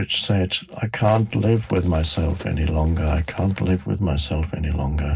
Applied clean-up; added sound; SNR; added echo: neural separator model SepFormer DNS4.